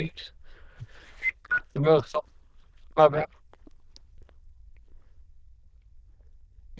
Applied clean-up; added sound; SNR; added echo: neural diffusion model UNIVERSE++.